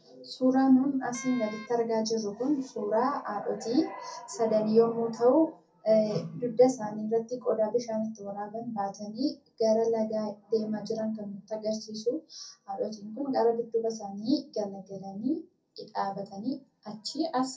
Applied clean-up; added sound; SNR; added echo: none; Wind instrument, woodwind instrument; 18 dB; reverberation time 0.3 s.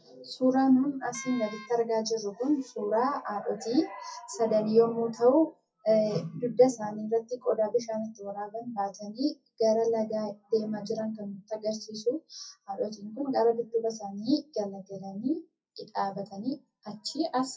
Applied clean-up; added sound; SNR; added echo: classical method WPE with log-MMSE.